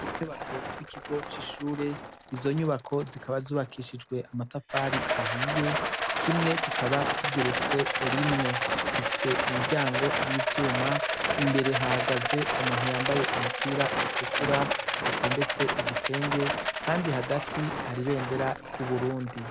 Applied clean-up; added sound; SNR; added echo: none; Rattle; -1 dB; none.